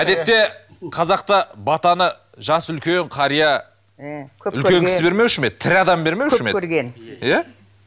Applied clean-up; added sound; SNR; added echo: none; none; none; none.